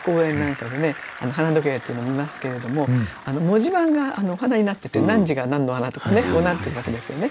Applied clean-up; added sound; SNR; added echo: none; Bicycle; 17 dB; none.